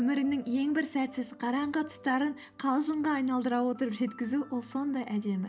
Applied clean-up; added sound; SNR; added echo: none; none; none; none.